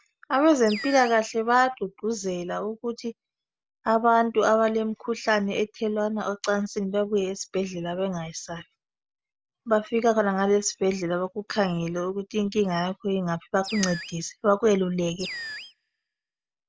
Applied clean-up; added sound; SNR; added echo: none; Animal; 14 dB; none.